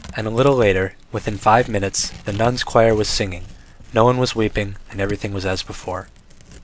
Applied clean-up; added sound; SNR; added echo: none; Tearing; 19 dB; none.